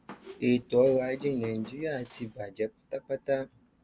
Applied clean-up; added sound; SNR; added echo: none; Squeak; 20 dB; none.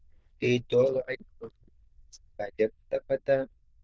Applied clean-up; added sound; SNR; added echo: neural diffusion model UNIVERSE++.